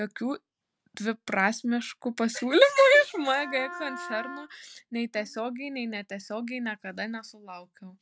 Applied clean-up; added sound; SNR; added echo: none; Wind instrument, woodwind instrument; 12 dB; none.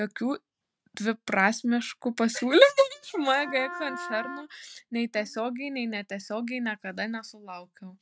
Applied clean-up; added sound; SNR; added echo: neural mask model RNNoise.